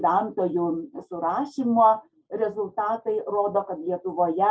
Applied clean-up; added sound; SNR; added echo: none; none; none; none.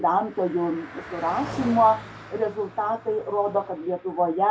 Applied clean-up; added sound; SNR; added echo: none; Car passing by; 15 dB; none.